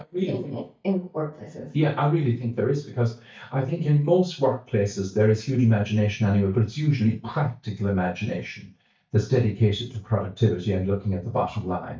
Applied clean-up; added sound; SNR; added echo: neural mask model DeepFilterNet 3.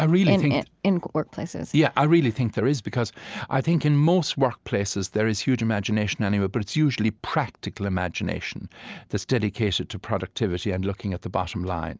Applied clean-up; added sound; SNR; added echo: none; none; none; none.